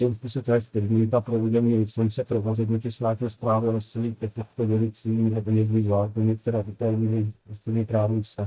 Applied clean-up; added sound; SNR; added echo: neural mask model DeepFilterNet 3.